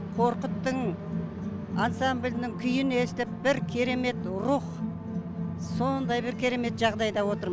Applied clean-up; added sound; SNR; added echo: none; none; none; none.